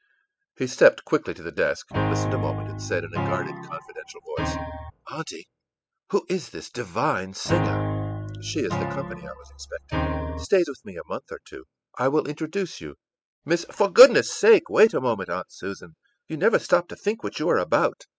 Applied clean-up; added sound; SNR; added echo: classical method spectral subtraction.